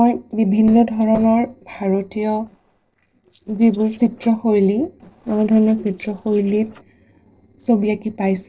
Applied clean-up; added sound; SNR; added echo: neural separator model SepFormer DNS4.